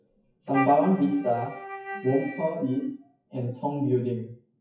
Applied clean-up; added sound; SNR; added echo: classical method WPE with log-MMSE.